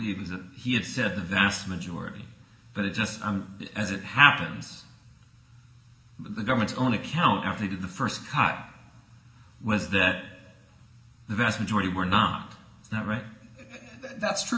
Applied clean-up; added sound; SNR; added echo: none; none; none; reverberation time 0.8 s.